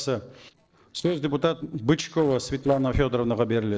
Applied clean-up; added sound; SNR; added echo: neural separator model SepFormer DNS4.